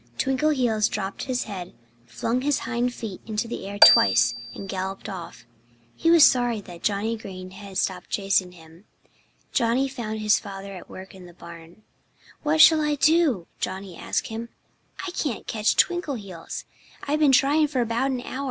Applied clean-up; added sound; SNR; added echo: none; Marimba, xylophone; -3 dB; none.